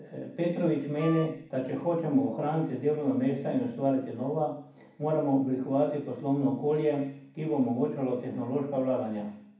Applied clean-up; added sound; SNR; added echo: none; Wind instrument, woodwind instrument; 15 dB; reverberation time 0.7 s.